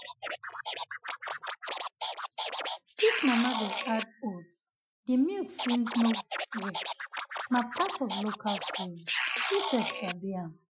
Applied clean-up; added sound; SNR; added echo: classical method Wiener filter.